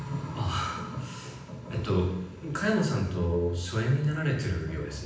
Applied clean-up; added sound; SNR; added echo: none; none; none; reverberation time 0.9 s.